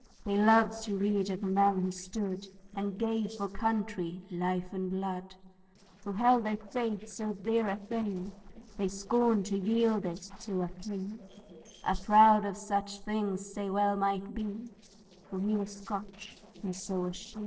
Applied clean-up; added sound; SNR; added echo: neural separator model SepFormer DNS4.